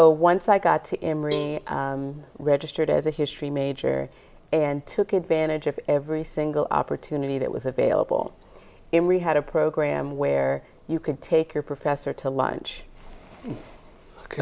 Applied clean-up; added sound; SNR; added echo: none; Cowbell; 17 dB; none.